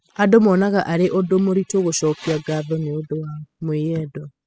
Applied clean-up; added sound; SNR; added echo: classical method spectral subtraction.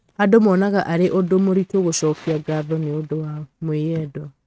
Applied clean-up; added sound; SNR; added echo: neural mask model RNNoise.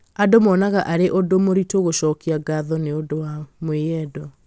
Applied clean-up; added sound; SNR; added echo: none; none; none; none.